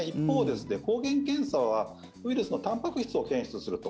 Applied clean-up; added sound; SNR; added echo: none; none; none; none.